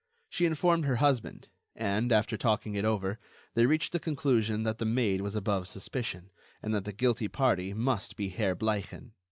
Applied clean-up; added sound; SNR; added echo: none; none; none; none.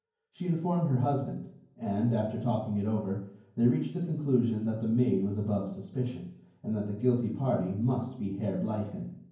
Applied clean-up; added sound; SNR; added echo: none; none; none; reverberation time 0.9 s.